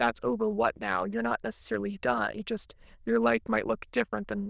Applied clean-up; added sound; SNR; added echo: neural diffusion model UNIVERSE++.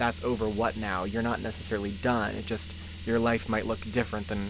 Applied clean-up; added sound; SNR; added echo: none; Car; 10 dB; none.